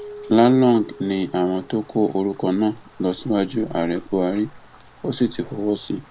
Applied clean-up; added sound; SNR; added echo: none; Rain + Keyboard (musical); 20 dB; none.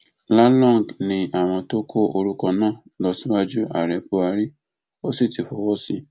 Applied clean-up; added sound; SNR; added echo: none; none; none; none.